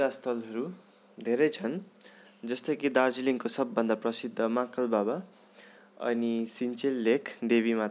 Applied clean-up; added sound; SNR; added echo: none; none; none; none.